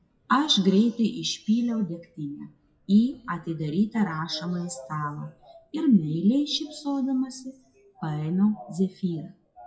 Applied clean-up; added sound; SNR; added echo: classical method WPE with log-MMSE.